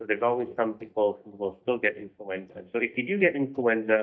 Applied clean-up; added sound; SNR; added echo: neural mask model DeepFilterNet 3.